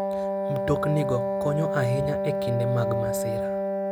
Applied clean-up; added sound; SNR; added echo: none; Wind instrument, woodwind instrument; -2 dB; none.